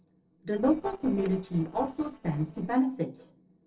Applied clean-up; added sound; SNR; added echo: neural separator model SepFormer DNS4.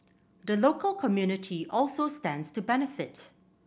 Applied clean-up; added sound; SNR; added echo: none; none; none; none.